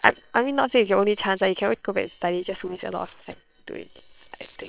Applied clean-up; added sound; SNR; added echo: neural separator model SepFormer WHAM!.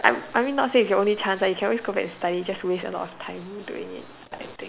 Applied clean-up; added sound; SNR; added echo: none; none; none; none.